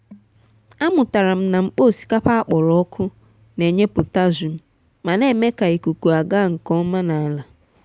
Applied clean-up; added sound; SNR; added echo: none; none; none; none.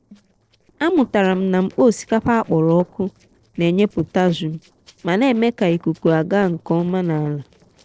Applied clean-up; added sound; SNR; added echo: neural separator model SepFormer DNS4.